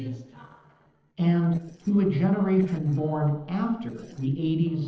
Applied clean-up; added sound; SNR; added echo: neural separator model SepFormer DNS4.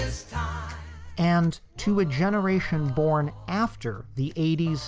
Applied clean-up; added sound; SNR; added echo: none; none; none; none.